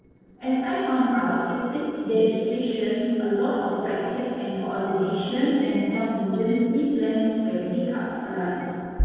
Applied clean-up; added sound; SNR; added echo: neural separator model SepFormer DNS4.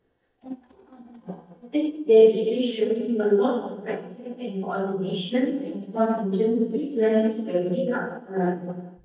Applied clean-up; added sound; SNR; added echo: neural mask model DeepFilterNet 3.